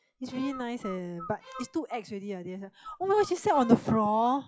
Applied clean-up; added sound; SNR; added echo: classical method log-MMSE.